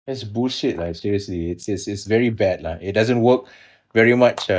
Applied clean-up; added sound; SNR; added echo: neural mask model DeepFilterNet 3.